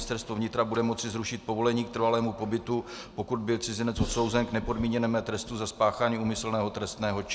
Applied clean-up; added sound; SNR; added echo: none; none; none; none.